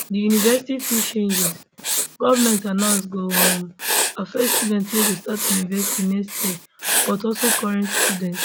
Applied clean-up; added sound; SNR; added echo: none; Writing; 1 dB; none.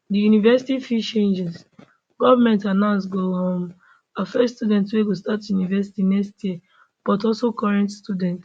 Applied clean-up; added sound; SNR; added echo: none; none; none; none.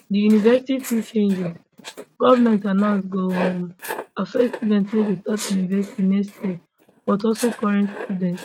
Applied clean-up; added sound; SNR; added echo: neural mask model RNNoise.